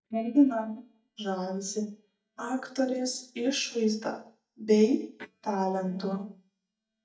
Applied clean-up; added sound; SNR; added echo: neural mask model DeepFilterNet 3.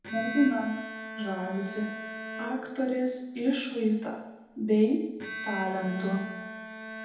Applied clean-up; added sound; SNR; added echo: none; Bowed string instrument; 10 dB; reverberation time 0.9 s.